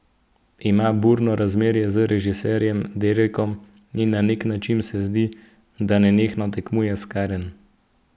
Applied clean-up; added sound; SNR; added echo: none; none; none; none.